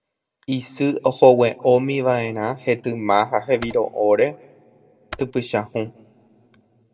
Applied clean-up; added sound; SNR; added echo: none; Computer keyboard; 19 dB; reverberation time 0.7 s.